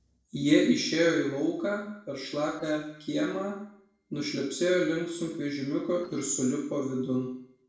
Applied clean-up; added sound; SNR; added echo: neural separator model SepFormer DNS4.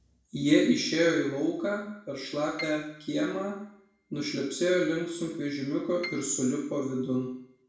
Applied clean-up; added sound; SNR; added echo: none; Piano; 17 dB; reverberation time 0.6 s.